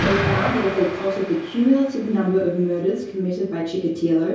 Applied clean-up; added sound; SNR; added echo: none; Explosion; 8 dB; reverberation time 0.6 s.